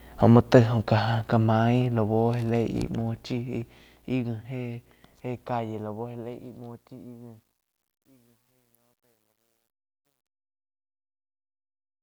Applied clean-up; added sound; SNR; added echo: none; none; none; none.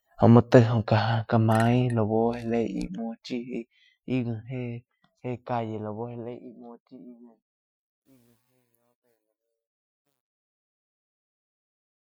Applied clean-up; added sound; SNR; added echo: classical method Wiener filter.